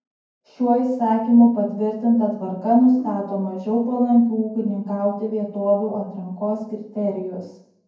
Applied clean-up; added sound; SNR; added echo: none; Brass instrument; 19 dB; reverberation time 0.9 s.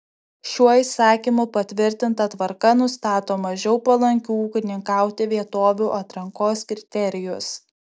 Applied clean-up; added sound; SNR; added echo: none; none; none; none.